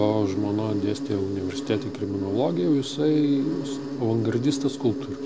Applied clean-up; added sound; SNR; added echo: none; Insect; 7 dB; none.